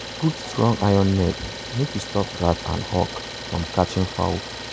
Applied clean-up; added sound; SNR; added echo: none; Idling; 10 dB; none.